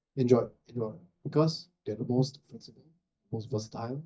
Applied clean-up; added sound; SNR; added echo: neural mask model DeepFilterNet 3.